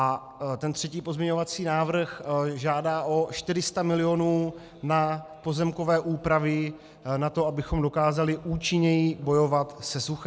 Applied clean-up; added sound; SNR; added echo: none; none; none; none.